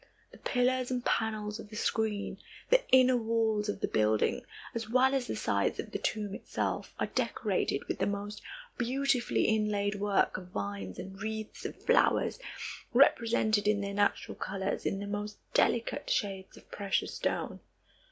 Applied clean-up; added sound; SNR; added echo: none; none; none; none.